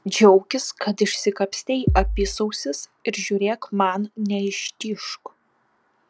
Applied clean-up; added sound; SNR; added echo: none; Bass drum; -1 dB; none.